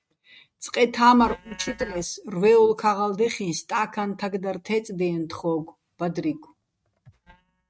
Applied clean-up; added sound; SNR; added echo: neural mask model RNNoise.